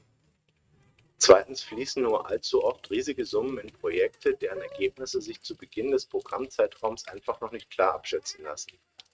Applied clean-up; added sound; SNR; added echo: neural mask model RNNoise.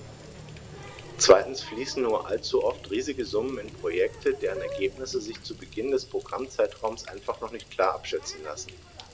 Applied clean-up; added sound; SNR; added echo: none; Water tap, faucet; 16 dB; none.